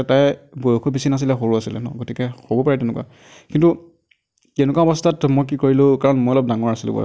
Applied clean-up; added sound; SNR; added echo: none; none; none; none.